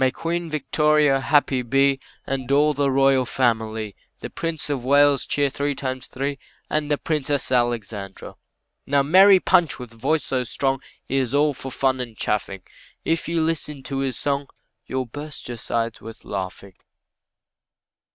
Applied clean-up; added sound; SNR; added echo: neural mask model RNNoise.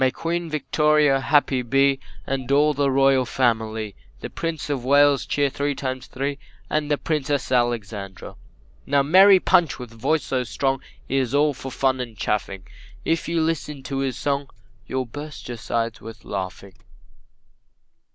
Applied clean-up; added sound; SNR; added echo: none; Engine starting / Car; 19 dB; none.